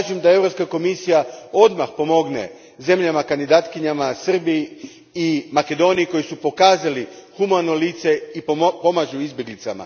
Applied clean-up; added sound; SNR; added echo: none; none; none; none.